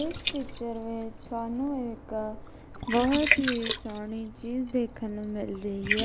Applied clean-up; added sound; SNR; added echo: none; Liquid; 2 dB; none.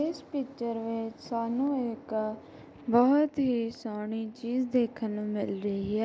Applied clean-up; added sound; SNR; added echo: none; none; none; none.